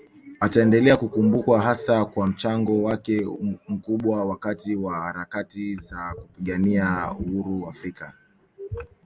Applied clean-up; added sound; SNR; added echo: none; none; none; none.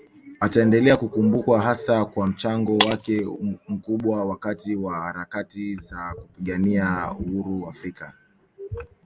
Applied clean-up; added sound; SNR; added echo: none; Shatter; 10 dB; none.